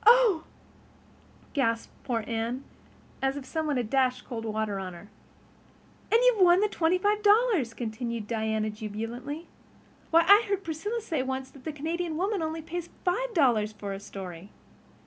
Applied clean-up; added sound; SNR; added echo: none; none; none; none.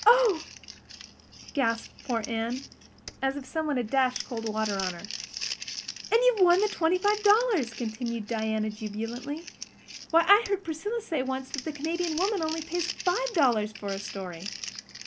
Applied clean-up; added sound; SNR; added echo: none; Crumpling, crinkling; 12 dB; none.